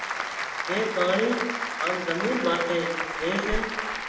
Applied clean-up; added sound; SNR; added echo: none; Applause; 2 dB; reverberation time 0.8 s.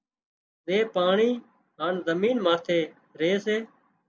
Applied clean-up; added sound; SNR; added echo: none; none; none; none.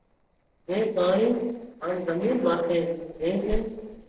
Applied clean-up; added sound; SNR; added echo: neural separator model SepFormer DNS4.